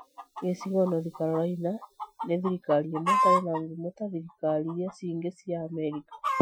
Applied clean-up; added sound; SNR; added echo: classical method Wiener filter.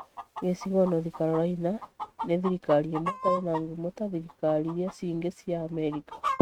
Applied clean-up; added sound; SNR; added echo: neural mask model RNNoise.